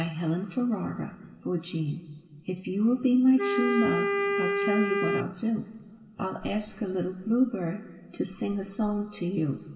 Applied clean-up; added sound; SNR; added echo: none; Wind instrument, woodwind instrument; 1 dB; reverberation time 2.6 s.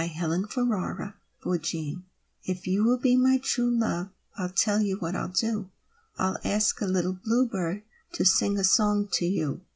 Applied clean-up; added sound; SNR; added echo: none; none; none; none.